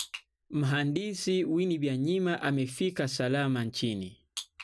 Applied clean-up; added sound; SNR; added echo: none; none; none; none.